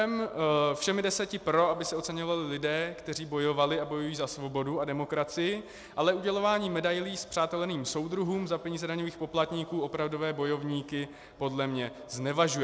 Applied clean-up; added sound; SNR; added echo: none; none; none; none.